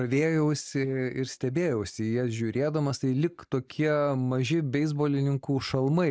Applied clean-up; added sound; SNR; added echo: neural mask model DeepFilterNet 3.